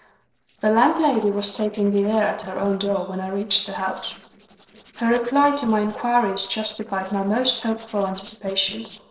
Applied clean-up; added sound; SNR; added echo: neural separator model SepFormer DNS4.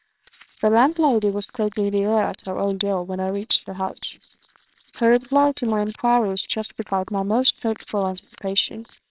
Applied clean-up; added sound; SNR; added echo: neural separator model SepFormer WHAMR!.